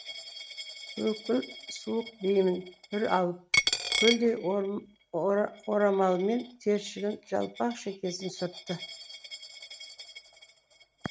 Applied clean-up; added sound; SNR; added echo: neural mask model RNNoise.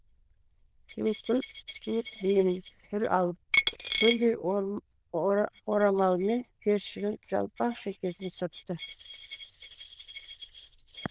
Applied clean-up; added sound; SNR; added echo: neural diffusion model UNIVERSE++.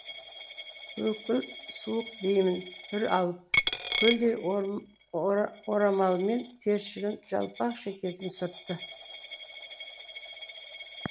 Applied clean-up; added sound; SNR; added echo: none; Coin (dropping); 6 dB; none.